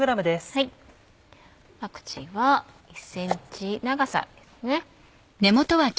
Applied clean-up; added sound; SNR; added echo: none; none; none; none.